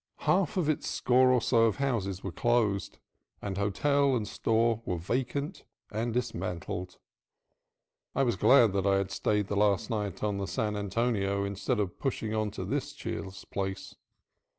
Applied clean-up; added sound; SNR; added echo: none; none; none; none.